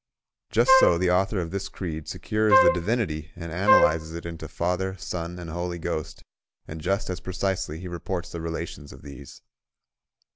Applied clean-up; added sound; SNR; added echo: none; Wind instrument, woodwind instrument; -4 dB; none.